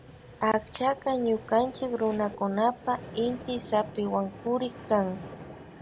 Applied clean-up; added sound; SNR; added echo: none; Vehicle; 15 dB; none.